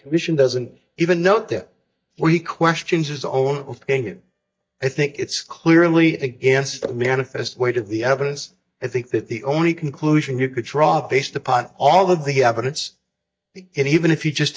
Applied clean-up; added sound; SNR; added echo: neural mask model DeepFilterNet 3.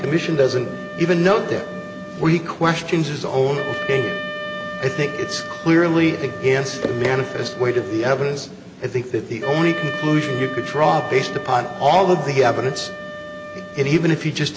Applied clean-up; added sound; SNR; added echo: none; Wind instrument, woodwind instrument; 12 dB; none.